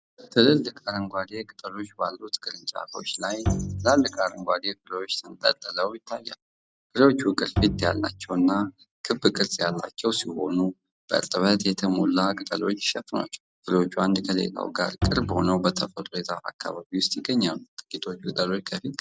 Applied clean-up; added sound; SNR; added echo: none; Bowed string instrument; 5 dB; none.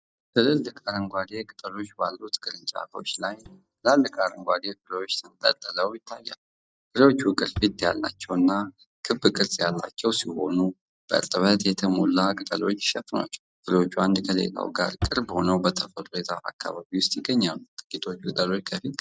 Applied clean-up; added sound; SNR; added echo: neural mask model DeepFilterNet 3.